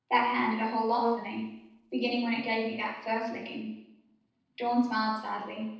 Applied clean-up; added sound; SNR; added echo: neural separator model SepFormer DNS4.